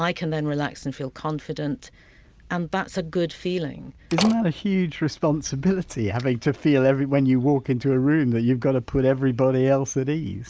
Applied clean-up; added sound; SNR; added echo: none; Slam; 9 dB; none.